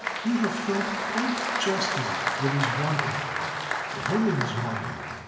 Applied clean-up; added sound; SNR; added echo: none; Applause; 1 dB; reverberation time 2.3 s.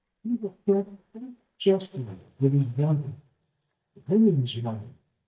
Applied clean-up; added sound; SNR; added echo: neural mask model DeepFilterNet 3.